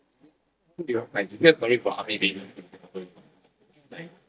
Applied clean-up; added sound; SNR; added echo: neural mask model DeepFilterNet 3.